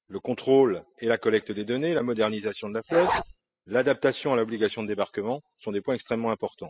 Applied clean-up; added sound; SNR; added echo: classical method spectral subtraction.